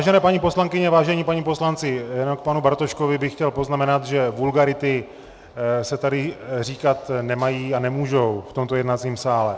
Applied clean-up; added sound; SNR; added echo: none; none; none; none.